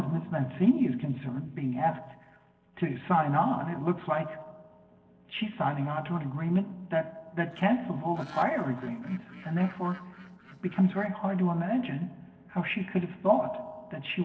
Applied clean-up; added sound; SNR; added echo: neural separator model SepFormer DNS4.